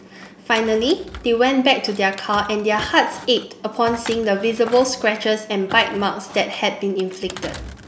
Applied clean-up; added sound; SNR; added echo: none; Thump, thud; 17 dB; none.